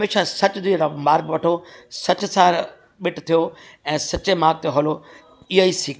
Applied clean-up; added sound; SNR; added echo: none; none; none; none.